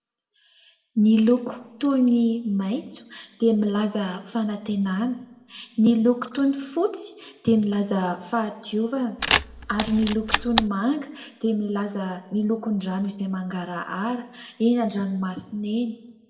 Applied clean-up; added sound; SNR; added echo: none; Camera; 2 dB; reverberation time 0.7 s.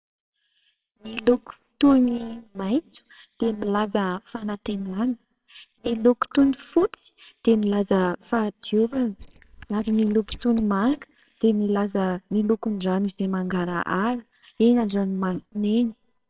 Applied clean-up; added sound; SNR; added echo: neural separator model SepFormer WHAMR!.